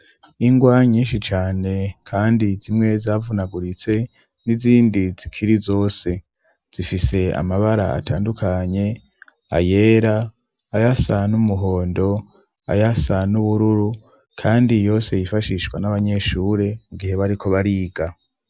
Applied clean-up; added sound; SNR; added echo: none; none; none; none.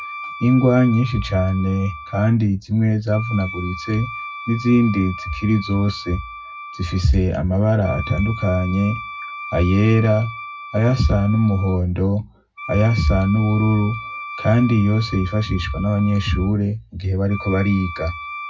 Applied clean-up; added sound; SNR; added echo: none; Wind instrument, woodwind instrument; 14 dB; reverberation time 0.3 s.